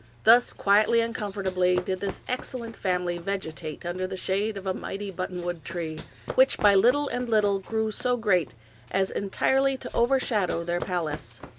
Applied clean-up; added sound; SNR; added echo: none; Run; 17 dB; none.